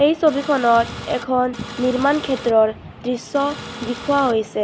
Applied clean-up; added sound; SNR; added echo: none; Printer; 14 dB; none.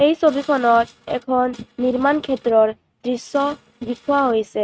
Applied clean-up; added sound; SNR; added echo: neural mask model RNNoise.